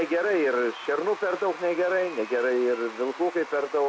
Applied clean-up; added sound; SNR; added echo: none; Applause / Crowd / Cheering; 15 dB; none.